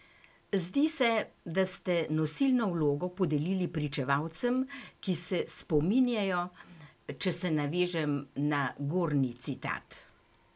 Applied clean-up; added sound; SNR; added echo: none; none; none; none.